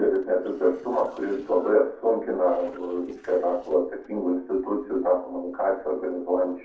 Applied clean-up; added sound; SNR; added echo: neural separator model SepFormer DNS4.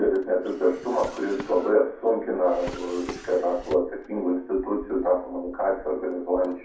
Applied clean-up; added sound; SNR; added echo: none; Drawer open or close; 18 dB; reverberation time 0.6 s.